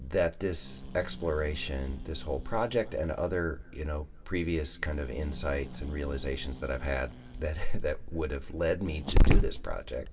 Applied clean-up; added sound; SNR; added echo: none; Growling; 0 dB; reverberation time 0.1 s.